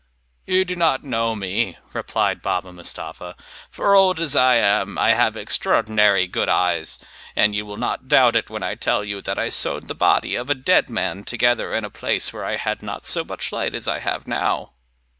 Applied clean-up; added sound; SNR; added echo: none; none; none; none.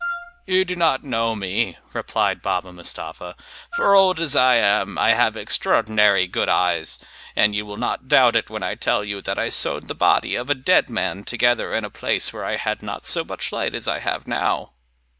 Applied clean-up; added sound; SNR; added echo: none; Wind instrument, woodwind instrument; 9 dB; none.